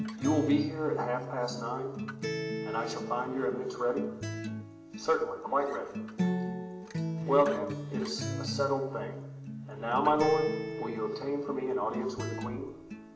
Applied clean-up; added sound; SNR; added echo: none; Acoustic guitar; 5 dB; reverberation time 0.9 s.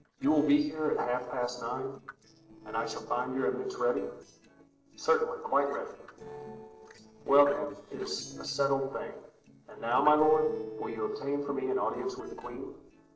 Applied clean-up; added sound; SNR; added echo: neural separator model SepFormer DNS4.